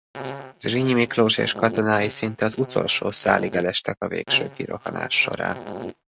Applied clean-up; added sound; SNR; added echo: neural mask model RNNoise.